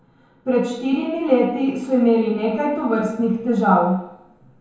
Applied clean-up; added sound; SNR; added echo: none; none; none; reverberation time 0.9 s.